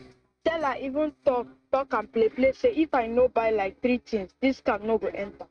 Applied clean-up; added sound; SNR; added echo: neural mask model RNNoise.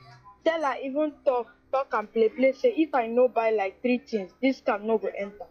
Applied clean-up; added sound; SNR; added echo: classical method log-MMSE.